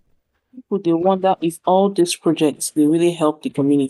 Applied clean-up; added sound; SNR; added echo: neural mask model DeepFilterNet 3.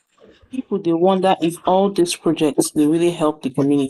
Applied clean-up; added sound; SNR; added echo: neural mask model Resemble Enhance denoiser.